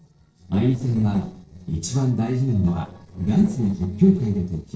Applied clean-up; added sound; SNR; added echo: neural separator model SepFormer DNS4.